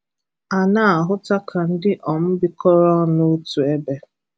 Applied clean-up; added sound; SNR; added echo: none; none; none; none.